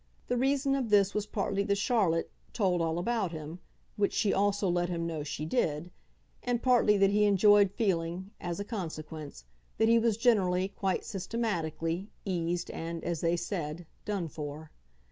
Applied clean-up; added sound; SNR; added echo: none; none; none; none.